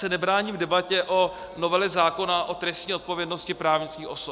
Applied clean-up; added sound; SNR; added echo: none; none; none; none.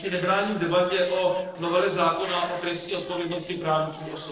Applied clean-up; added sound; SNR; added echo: neural separator model SepFormer DNS4.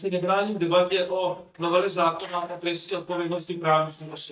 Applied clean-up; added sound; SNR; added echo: neural mask model DeepFilterNet 3.